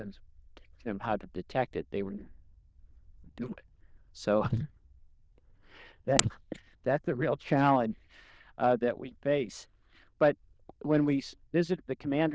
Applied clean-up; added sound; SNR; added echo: neural diffusion model UNIVERSE++.